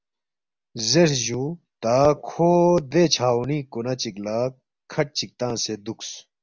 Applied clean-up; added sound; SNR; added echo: none; none; none; none.